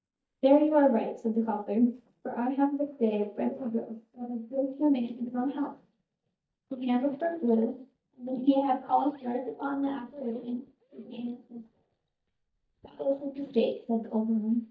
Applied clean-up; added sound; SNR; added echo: neural mask model DeepFilterNet 3.